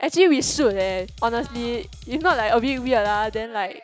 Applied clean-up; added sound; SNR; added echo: none; Drum kit; 18 dB; none.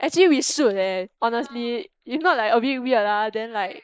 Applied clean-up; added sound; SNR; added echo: neural mask model Resemble Enhance denoiser.